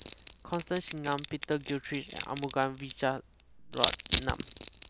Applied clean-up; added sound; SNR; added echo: none; Crushing; 0 dB; none.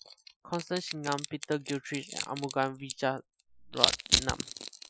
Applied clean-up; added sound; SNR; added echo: classical method Wiener filter.